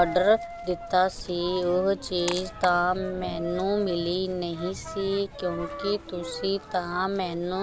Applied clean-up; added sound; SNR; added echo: none; Coin (dropping); 11 dB; none.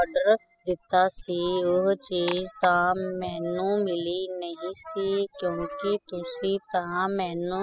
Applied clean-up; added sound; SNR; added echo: classical method spectral subtraction.